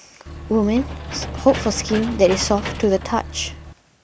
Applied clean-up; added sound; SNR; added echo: none; Engine / Mechanisms; 9 dB; none.